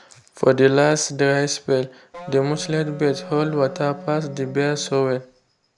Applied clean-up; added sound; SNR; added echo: none; Wind instrument, woodwind instrument; 17 dB; none.